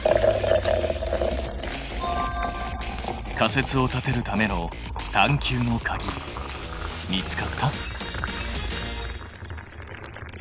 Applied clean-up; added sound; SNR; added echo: none; Liquid; 3 dB; none.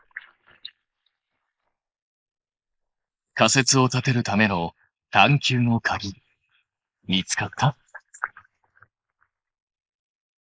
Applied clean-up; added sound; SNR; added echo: neural mask model Resemble Enhance denoiser.